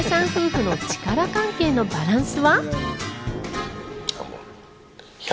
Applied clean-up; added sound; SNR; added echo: none; none; none; none.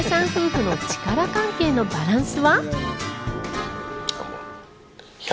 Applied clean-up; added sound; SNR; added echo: none; Wind instrument, woodwind instrument; 14 dB; none.